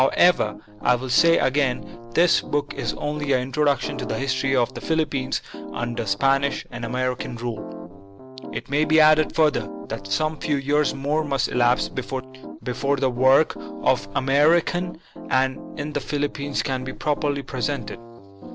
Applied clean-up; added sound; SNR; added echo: none; Piano; 14 dB; none.